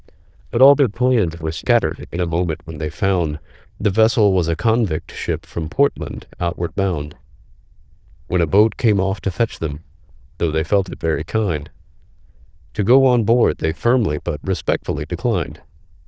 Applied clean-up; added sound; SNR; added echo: neural diffusion model UNIVERSE++.